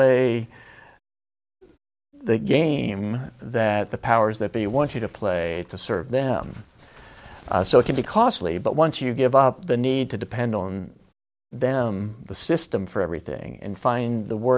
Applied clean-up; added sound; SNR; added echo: none; none; none; none.